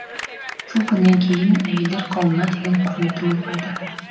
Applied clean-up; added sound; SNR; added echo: none; Clapping; 12 dB; reverberation time 2.2 s.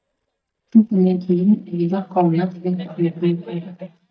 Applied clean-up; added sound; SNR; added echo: neural mask model DeepFilterNet 3.